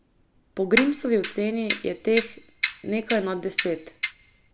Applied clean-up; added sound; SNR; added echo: none; Clock; 1 dB; none.